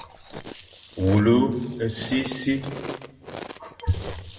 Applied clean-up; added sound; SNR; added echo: none; Chewing, mastication; 12 dB; reverberation time 1.1 s.